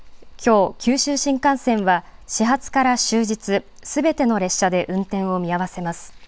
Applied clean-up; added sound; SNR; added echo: none; none; none; none.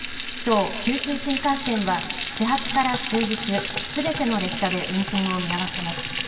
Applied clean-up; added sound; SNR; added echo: none; Sink (filling or washing) / Water tap, faucet; -3 dB; reverberation time 2.0 s.